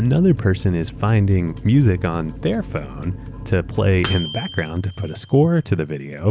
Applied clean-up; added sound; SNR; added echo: none; Microwave oven; 14 dB; none.